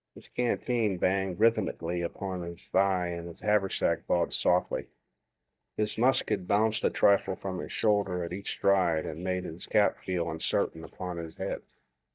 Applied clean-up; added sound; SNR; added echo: neural mask model DeepFilterNet 3.